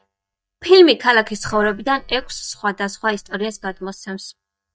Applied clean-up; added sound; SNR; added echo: neural mask model DeepFilterNet 3.